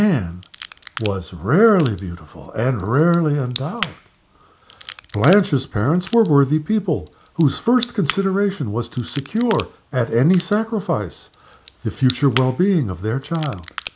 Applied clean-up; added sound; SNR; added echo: none; Crack / Crackle; 15 dB; none.